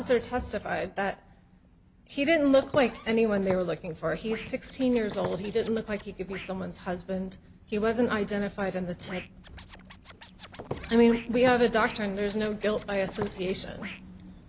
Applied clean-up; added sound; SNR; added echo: none; Walk, footsteps + Scratching (performance technique); 16 dB; none.